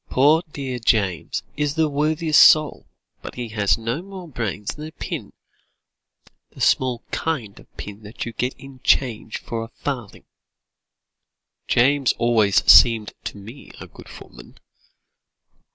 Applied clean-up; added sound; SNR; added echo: none; none; none; none.